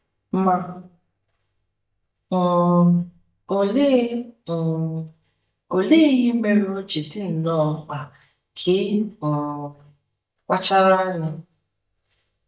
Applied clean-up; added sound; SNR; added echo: neural mask model DeepFilterNet 3.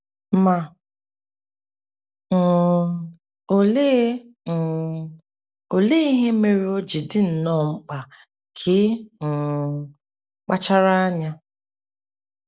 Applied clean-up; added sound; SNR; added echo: none; none; none; none.